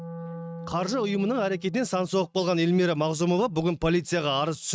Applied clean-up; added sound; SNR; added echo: neural mask model RNNoise.